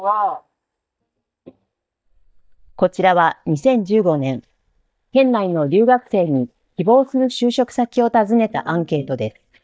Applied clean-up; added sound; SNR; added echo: neural mask model DeepFilterNet 3.